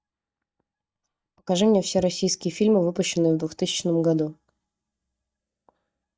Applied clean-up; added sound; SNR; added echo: neural mask model DeepFilterNet 3.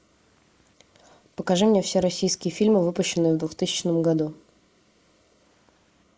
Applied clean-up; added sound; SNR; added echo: neural mask model Resemble Enhance denoiser.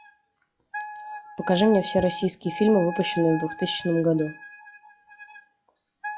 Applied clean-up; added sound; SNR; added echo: classical method log-MMSE.